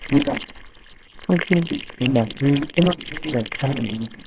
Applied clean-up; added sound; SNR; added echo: neural separator model SepFormer WHAMR!.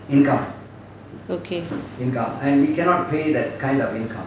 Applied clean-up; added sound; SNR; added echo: none; none; none; none.